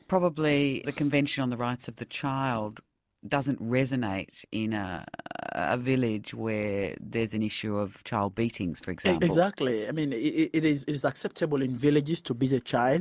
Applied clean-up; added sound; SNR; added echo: none; none; none; none.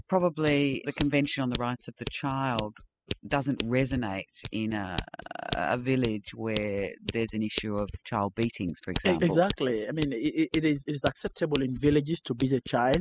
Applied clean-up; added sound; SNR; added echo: classical method spectral subtraction.